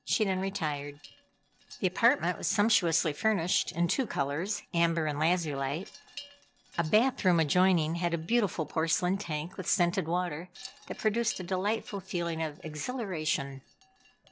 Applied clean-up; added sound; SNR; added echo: neural separator model SepFormer DNS4.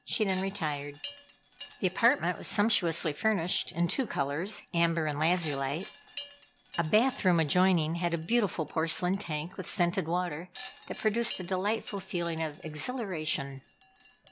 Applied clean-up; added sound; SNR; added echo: none; Wind chime; 17 dB; none.